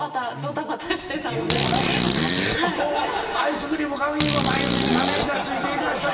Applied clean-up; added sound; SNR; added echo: none; Fart; 3 dB; reverberation time 1.0 s.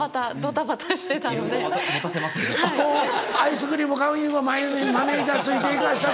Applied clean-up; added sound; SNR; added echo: none; none; none; none.